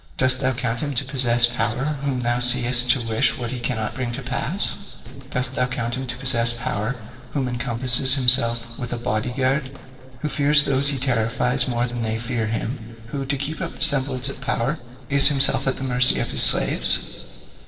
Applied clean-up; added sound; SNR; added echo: neural separator model SepFormer DNS4.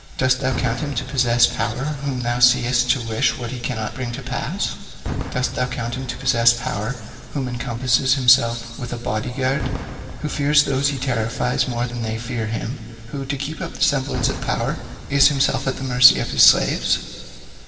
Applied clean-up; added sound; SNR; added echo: none; Fireworks; 12 dB; reverberation time 2.4 s.